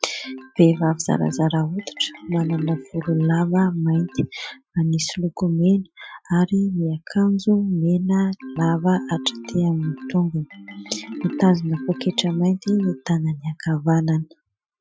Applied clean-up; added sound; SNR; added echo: classical method Wiener filter.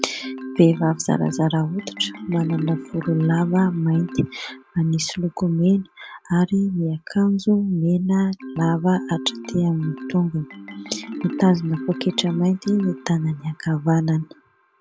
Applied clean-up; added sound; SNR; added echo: none; Marimba, xylophone; 14 dB; none.